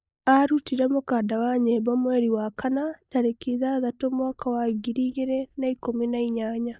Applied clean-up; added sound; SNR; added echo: neural mask model DeepFilterNet 3.